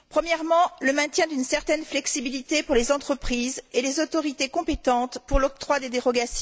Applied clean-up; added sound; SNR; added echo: none; none; none; none.